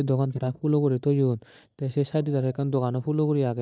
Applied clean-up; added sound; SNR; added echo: neural mask model DeepFilterNet 3.